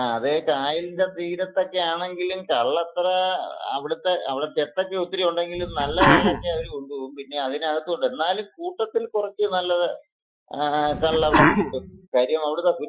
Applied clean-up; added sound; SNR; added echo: classical method Wiener filter.